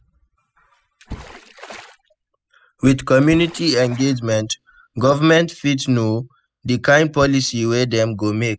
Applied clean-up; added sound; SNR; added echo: classical method spectral subtraction.